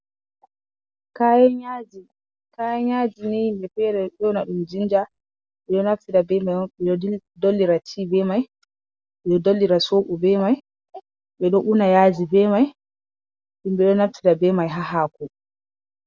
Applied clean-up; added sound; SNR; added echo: none; none; none; none.